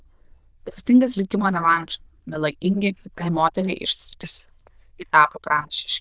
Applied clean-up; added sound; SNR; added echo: neural diffusion model UNIVERSE++.